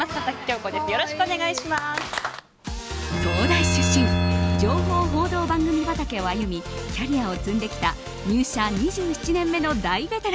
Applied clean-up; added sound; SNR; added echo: none; Bowed string instrument; 0 dB; none.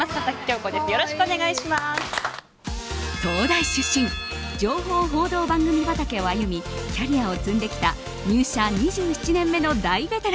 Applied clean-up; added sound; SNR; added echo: none; none; none; none.